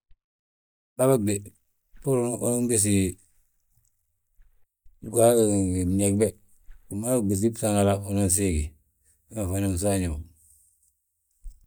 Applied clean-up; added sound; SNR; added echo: neural mask model DeepFilterNet 3.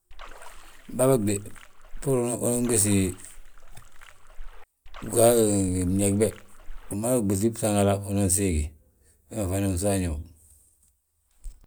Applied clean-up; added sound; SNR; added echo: none; Splash, splatter; 13 dB; none.